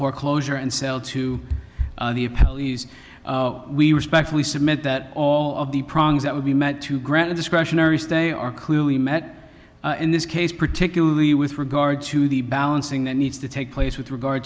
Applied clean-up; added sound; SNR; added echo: none; none; none; none.